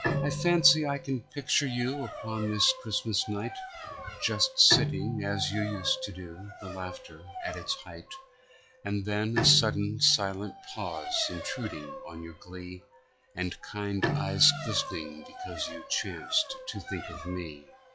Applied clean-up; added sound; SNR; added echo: classical method log-MMSE.